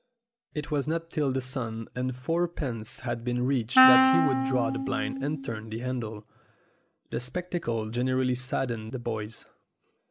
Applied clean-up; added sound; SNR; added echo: none; Wind instrument, woodwind instrument; -4 dB; none.